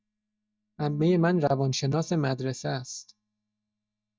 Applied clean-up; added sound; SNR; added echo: neural mask model DeepFilterNet 3.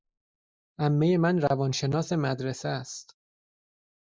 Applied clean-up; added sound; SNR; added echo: neural mask model Resemble Enhance denoiser.